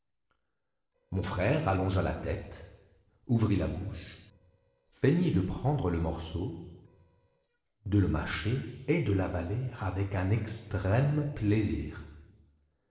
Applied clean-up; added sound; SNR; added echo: neural separator model SepFormer DNS4.